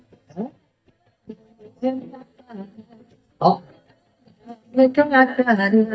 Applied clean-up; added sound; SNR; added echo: neural mask model DeepFilterNet 3.